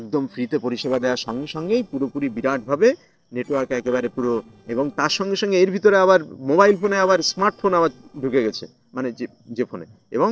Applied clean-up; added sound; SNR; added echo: neural separator model SepFormer DNS4.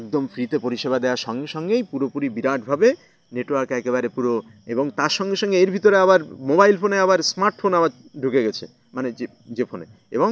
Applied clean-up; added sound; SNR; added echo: none; none; none; none.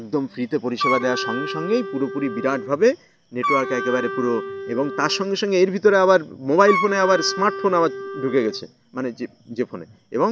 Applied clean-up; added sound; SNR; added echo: none; Wind instrument, woodwind instrument; 7 dB; none.